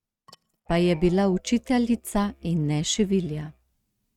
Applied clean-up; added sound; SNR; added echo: neural mask model RNNoise.